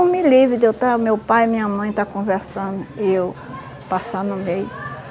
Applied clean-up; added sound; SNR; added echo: none; none; none; none.